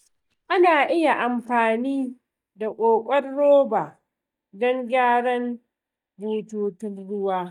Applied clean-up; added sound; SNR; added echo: neural mask model DeepFilterNet 3.